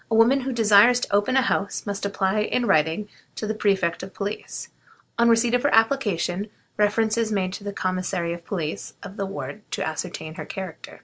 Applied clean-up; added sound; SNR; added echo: none; none; none; none.